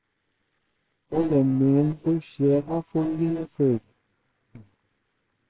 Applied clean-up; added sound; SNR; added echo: neural separator model SepFormer WHAMR!.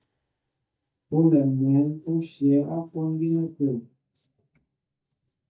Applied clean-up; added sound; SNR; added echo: neural mask model DeepFilterNet 3.